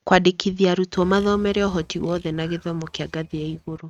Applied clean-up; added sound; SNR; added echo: neural mask model RNNoise.